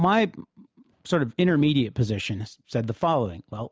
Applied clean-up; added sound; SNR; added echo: none; none; none; none.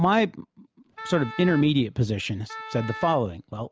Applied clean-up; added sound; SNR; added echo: none; Wind instrument, woodwind instrument; 15 dB; none.